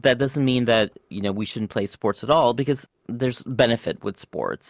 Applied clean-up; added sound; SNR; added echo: none; none; none; none.